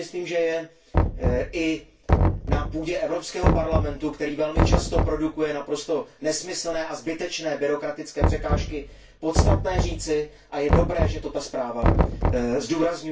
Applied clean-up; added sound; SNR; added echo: none; Knock; -2 dB; reverberation time 0.2 s.